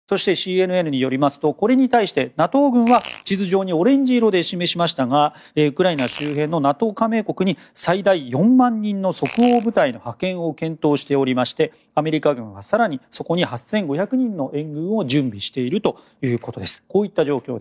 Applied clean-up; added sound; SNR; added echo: neural mask model DeepFilterNet 3.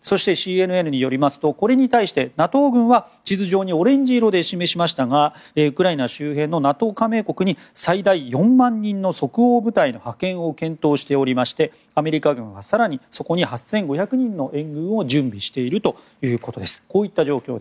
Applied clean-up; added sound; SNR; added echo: none; none; none; none.